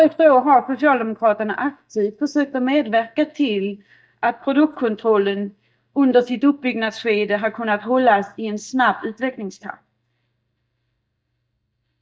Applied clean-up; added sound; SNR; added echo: neural mask model DeepFilterNet 3.